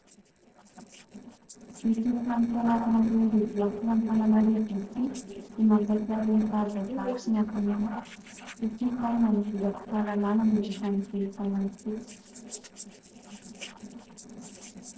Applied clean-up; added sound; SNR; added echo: neural separator model SepFormer DNS4.